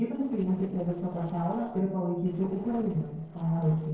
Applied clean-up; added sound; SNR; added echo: neural separator model SepFormer DNS4.